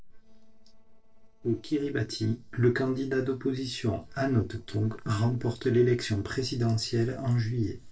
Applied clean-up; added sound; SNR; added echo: neural separator model SepFormer DNS4.